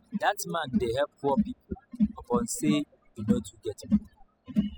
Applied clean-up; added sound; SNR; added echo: classical method spectral subtraction.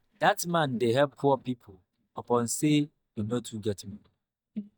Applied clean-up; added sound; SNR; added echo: neural mask model DeepFilterNet 3.